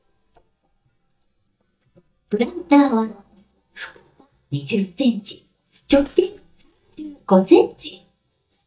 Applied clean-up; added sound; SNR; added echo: neural mask model DeepFilterNet 3.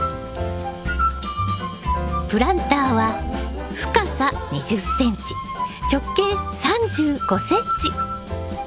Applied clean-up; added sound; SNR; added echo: none; none; none; none.